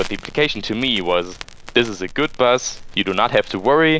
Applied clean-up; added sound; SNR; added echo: none; Crackle; 15 dB; none.